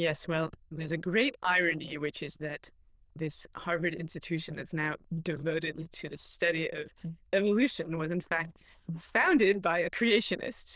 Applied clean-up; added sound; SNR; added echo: neural diffusion model UNIVERSE++.